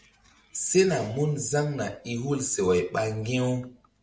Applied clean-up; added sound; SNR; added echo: none; none; none; none.